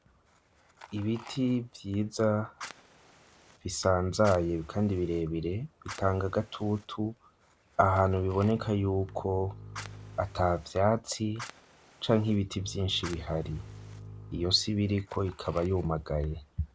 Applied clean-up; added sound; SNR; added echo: none; Fire + Bowed string instrument; 18 dB; none.